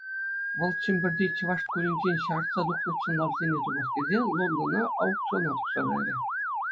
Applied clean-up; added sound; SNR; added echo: classical method Wiener filter.